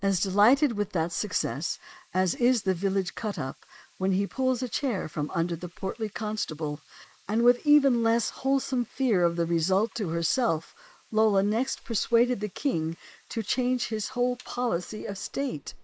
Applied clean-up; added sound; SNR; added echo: neural mask model Resemble Enhance denoiser.